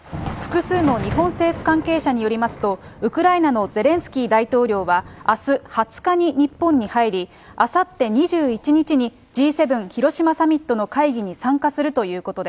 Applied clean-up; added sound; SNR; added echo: none; Thunder; 16 dB; none.